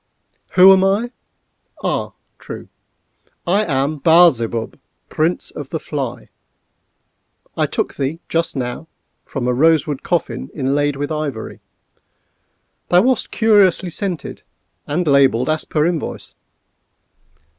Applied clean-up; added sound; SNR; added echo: none; none; none; none.